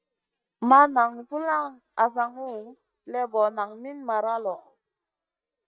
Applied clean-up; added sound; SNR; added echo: neural mask model DeepFilterNet 3.